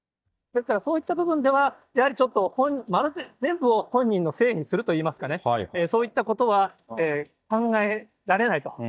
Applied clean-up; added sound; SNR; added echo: neural mask model DeepFilterNet 3.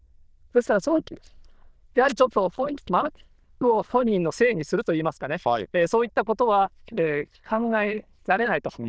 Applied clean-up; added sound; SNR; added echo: neural diffusion model UNIVERSE++.